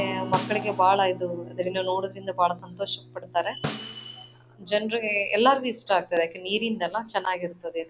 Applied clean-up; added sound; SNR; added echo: none; Acoustic guitar + Snare drum; 13 dB; none.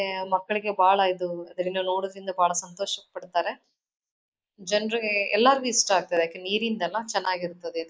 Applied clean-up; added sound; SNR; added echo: neural mask model Resemble Enhance denoiser.